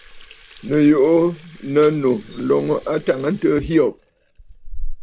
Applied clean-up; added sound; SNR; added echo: none; Sink (filling or washing) / Water tap, faucet; 12 dB; none.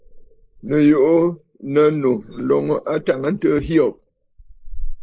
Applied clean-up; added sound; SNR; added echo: neural mask model Resemble Enhance denoiser.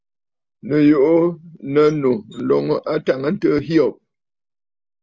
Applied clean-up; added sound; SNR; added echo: none; none; none; none.